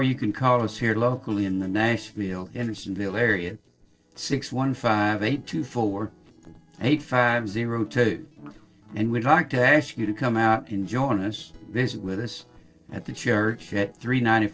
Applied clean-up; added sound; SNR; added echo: neural separator model SepFormer DNS4.